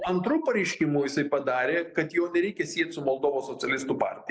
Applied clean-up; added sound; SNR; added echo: neural mask model Resemble Enhance denoiser.